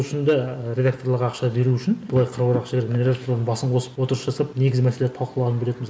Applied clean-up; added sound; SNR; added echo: none; none; none; none.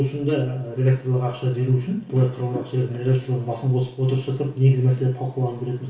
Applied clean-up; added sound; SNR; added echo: none; none; none; reverberation time 0.3 s.